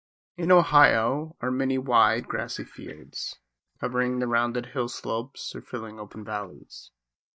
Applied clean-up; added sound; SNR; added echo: neural mask model DeepFilterNet 3.